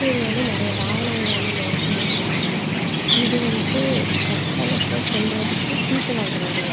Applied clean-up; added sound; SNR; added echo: none; Chirp, tweet; -5 dB; none.